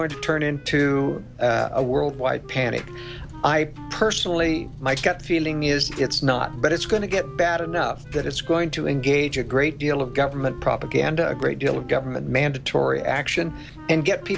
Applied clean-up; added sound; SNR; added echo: none; Engine + Wind instrument, woodwind instrument; 14 dB; none.